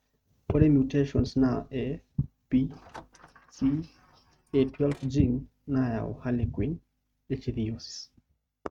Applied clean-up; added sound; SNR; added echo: neural mask model RNNoise.